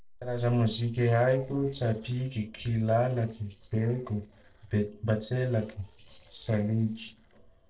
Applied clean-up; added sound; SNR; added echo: neural separator model SepFormer DNS4.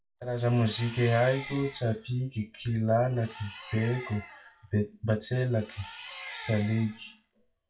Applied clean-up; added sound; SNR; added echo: classical method WPE with log-MMSE.